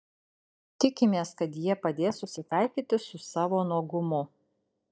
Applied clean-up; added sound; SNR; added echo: neural mask model DeepFilterNet 3.